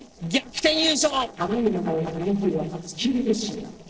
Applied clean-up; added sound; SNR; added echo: neural separator model SepFormer DNS4.